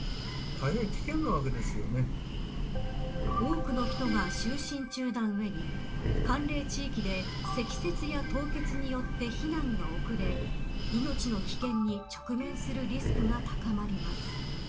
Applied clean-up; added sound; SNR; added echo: none; Breathing; -1 dB; reverberation time 0.2 s.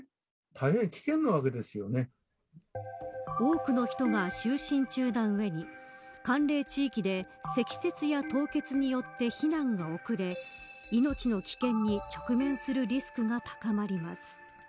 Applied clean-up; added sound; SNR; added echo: none; none; none; none.